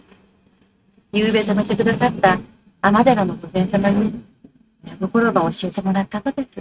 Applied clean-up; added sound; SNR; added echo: neural mask model RNNoise.